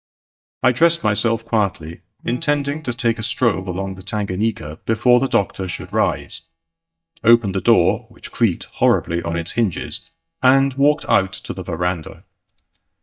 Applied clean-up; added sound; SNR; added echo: neural mask model DeepFilterNet 3.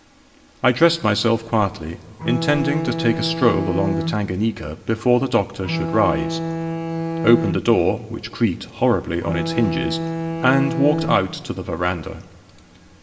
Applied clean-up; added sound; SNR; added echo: none; Bowed string instrument; 3 dB; reverberation time 2.4 s.